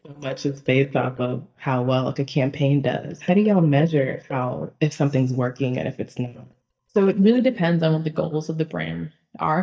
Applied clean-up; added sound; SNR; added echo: neural mask model DeepFilterNet 3.